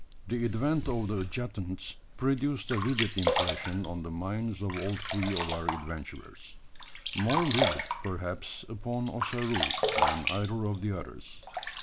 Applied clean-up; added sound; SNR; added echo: none; Sink (filling or washing); 1 dB; none.